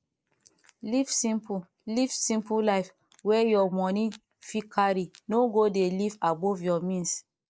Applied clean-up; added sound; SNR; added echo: neural mask model Resemble Enhance denoiser.